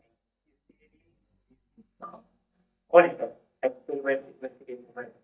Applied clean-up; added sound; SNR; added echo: neural mask model DeepFilterNet 3.